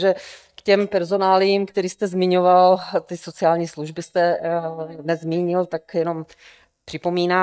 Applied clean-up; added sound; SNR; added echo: neural mask model DeepFilterNet 3.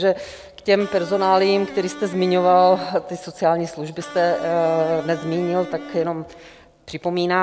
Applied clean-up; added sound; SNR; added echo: none; Electric guitar; 16 dB; none.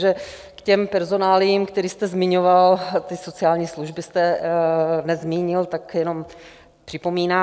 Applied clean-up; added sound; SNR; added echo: none; none; none; none.